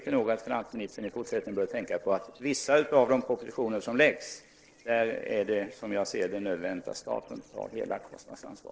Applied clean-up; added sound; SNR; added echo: neural separator model SepFormer DNS4.